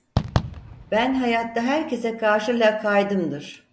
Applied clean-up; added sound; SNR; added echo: none; Fireworks; 7 dB; none.